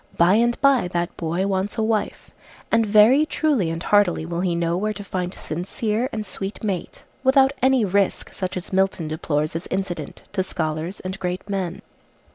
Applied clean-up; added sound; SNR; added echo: none; none; none; none.